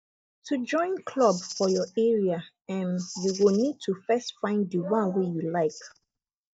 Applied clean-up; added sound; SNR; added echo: neural mask model DeepFilterNet 3.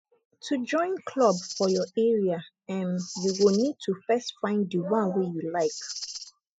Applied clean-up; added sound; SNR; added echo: classical method spectral subtraction.